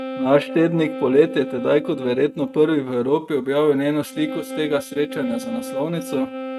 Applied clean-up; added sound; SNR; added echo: neural mask model RNNoise.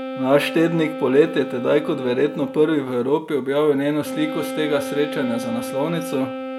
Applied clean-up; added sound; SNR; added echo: none; Wind instrument, woodwind instrument; 9 dB; none.